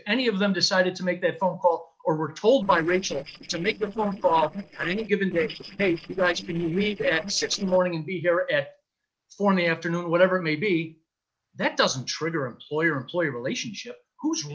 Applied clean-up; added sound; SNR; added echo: neural separator model SepFormer DNS4.